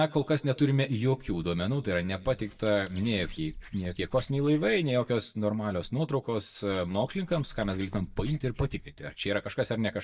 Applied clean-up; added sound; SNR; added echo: neural mask model DeepFilterNet 3.